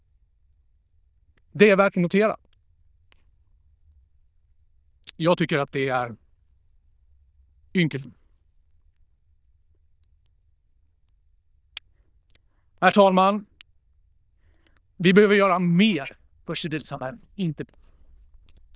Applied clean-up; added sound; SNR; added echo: neural diffusion model UNIVERSE++.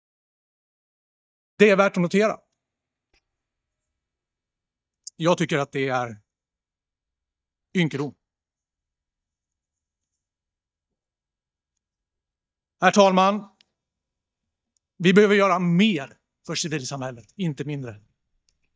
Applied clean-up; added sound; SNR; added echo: neural mask model DeepFilterNet 3.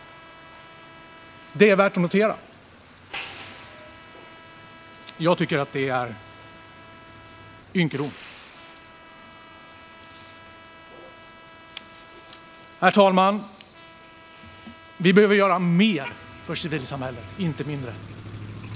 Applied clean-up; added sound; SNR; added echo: none; Motor vehicle (road) + Trumpet; 18 dB; none.